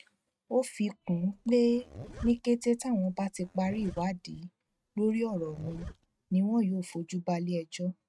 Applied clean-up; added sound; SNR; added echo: neural mask model RNNoise.